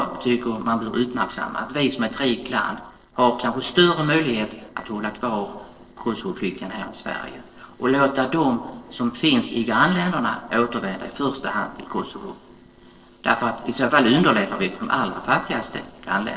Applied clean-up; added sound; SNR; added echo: neural separator model SepFormer DNS4.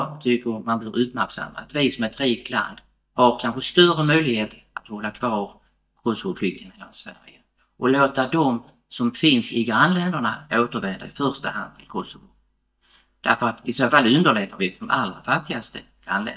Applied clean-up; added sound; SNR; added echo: neural mask model DeepFilterNet 3.